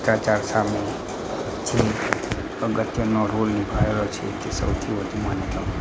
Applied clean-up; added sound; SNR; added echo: none; none; none; none.